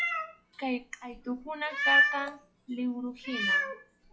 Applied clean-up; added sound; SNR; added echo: classical method log-MMSE.